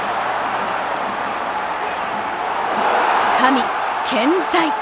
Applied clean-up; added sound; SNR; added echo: none; none; none; none.